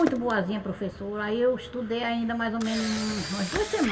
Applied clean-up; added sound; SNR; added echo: none; Camera; 10 dB; reverberation time 1.6 s.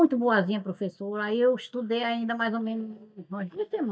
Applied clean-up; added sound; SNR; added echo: neural mask model DeepFilterNet 3.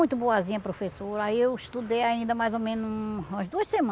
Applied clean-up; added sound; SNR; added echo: none; none; none; none.